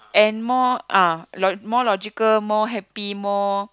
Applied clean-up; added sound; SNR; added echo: none; none; none; none.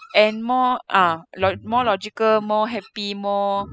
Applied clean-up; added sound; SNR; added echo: classical method spectral subtraction.